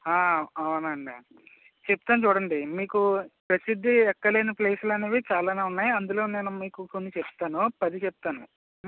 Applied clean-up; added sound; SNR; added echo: none; none; none; none.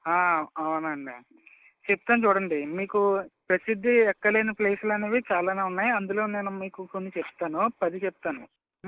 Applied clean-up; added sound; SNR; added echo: neural mask model Resemble Enhance denoiser.